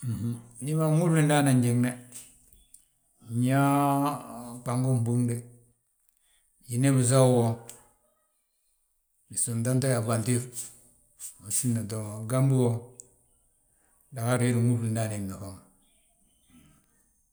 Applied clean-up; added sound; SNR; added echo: none; none; none; none.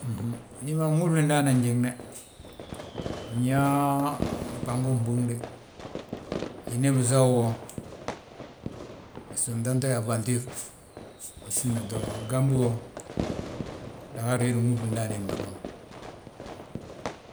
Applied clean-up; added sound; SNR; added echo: none; Fireworks; 10 dB; none.